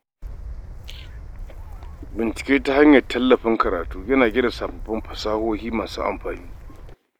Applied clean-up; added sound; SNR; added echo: none; Gull, seagull / Wind; 13 dB; none.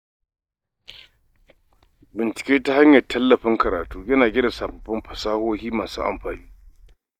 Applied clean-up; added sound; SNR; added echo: neural mask model DeepFilterNet 3.